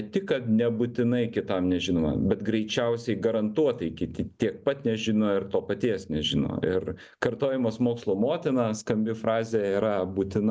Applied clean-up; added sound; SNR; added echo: none; none; none; none.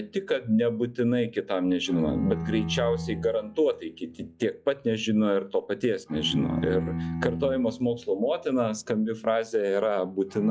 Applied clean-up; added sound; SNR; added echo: classical method log-MMSE.